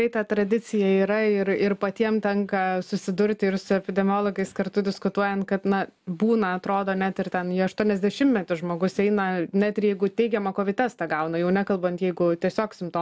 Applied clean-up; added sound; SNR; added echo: none; none; none; none.